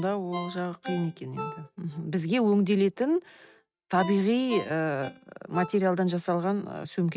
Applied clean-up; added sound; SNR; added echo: neural mask model RNNoise.